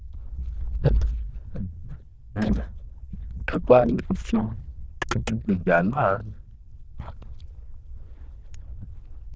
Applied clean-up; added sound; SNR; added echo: neural diffusion model UNIVERSE++.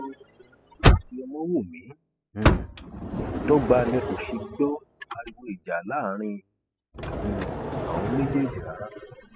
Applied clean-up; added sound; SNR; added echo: classical method spectral subtraction.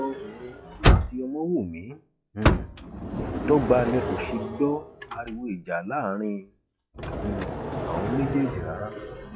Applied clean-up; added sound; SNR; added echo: classical method log-MMSE.